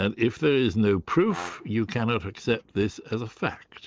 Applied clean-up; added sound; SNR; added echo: neural mask model Resemble Enhance denoiser.